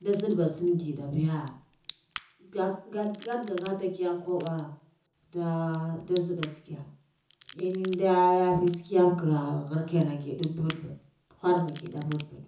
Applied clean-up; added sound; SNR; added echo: none; Crack / Crackle; 20 dB; reverberation time 0.5 s.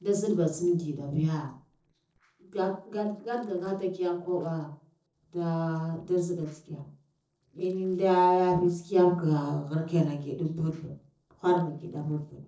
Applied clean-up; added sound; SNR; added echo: neural separator model SepFormer DNS4.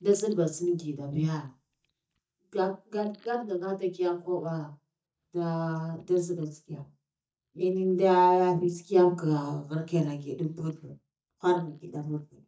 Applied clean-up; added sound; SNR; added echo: neural mask model DeepFilterNet 3.